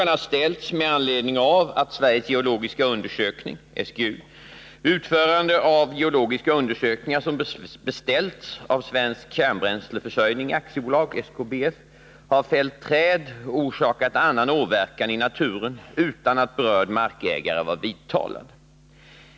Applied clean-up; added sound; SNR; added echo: none; none; none; none.